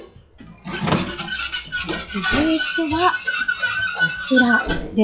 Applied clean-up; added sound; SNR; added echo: classical method log-MMSE.